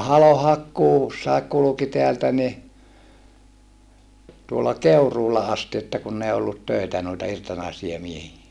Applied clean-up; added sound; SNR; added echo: none; none; none; none.